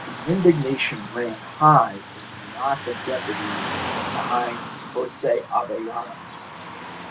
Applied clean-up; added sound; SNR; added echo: none; Car passing by / Traffic noise, roadway noise; 9 dB; none.